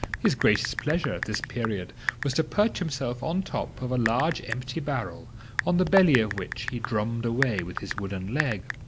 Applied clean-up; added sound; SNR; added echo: none; Typing; 8 dB; none.